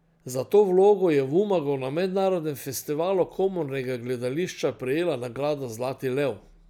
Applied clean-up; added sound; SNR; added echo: none; none; none; none.